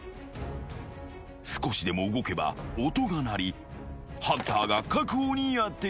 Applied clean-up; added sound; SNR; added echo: none; Shatter; 11 dB; none.